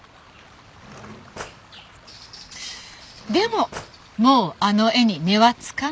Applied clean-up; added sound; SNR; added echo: none; Cutlery, silverware / Drawer open or close; 18 dB; none.